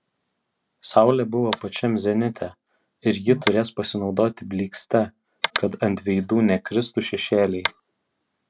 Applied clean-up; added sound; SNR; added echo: none; Tap; 12 dB; none.